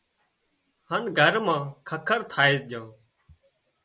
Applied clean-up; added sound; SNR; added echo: none; none; none; none.